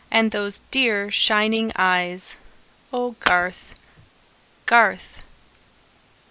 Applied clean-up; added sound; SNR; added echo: neural mask model Resemble Enhance denoiser.